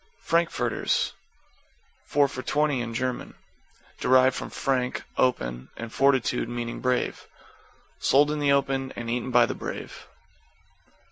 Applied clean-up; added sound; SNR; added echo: none; none; none; none.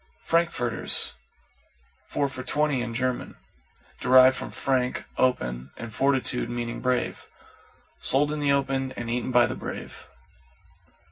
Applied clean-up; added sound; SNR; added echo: none; none; none; reverberation time 0.4 s.